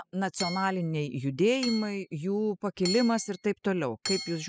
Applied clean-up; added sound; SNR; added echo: classical method spectral subtraction.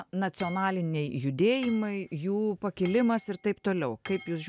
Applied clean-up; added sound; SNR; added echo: none; Hammer / Chink, clink; 12 dB; none.